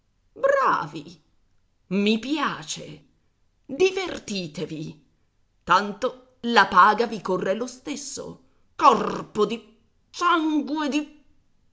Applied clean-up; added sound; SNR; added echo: none; none; none; none.